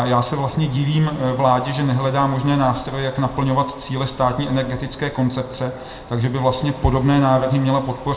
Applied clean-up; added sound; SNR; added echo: none; Waves, surf; 20 dB; reverberation time 0.6 s.